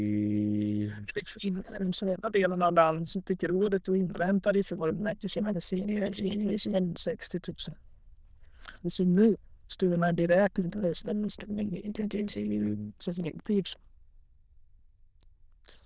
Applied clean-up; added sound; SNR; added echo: neural diffusion model UNIVERSE++.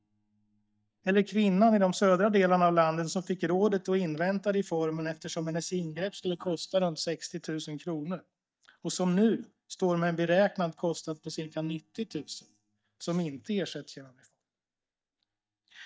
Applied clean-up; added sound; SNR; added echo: neural mask model DeepFilterNet 3.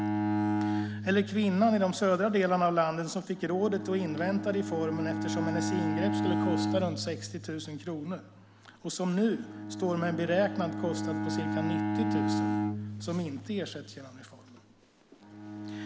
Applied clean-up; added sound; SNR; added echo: none; Bowed string instrument; 2 dB; none.